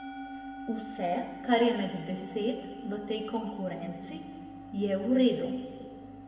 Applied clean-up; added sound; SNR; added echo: none; Musical instrument; 12 dB; reverberation time 1.7 s.